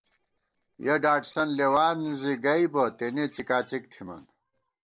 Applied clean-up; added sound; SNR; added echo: neural separator model SepFormer DNS4.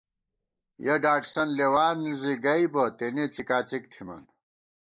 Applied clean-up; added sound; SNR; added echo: neural mask model Resemble Enhance denoiser.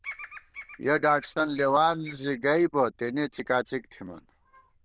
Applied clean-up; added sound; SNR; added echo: neural diffusion model UNIVERSE++.